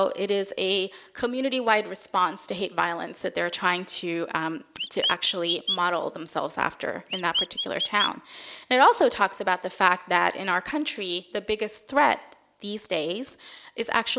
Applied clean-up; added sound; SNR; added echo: none; Chirp, tweet; 3 dB; none.